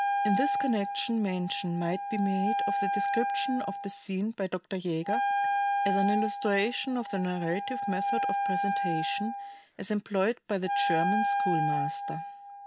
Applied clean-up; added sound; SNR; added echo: none; Wind instrument, woodwind instrument; 0 dB; none.